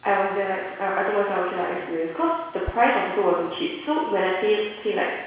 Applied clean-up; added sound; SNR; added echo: none; Whoosh, swoosh, swish; 10 dB; reverberation time 1.1 s.